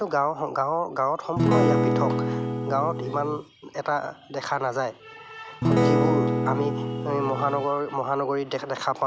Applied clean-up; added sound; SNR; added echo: none; Acoustic guitar / Strum; -4 dB; none.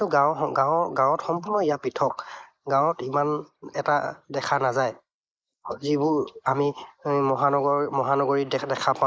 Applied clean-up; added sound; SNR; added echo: neural mask model Resemble Enhance denoiser.